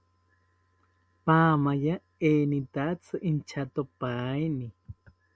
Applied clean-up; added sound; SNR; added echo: none; none; none; none.